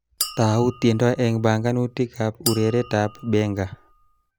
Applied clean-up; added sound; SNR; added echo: none; Chink, clink; 14 dB; none.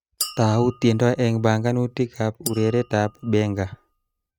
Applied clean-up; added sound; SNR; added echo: neural mask model RNNoise.